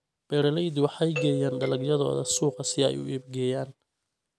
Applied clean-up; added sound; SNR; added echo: none; Doorbell; 9 dB; none.